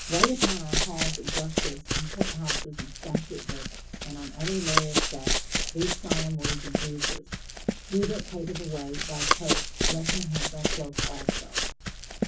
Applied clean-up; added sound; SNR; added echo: none; Run; -5 dB; reverberation time 0.3 s.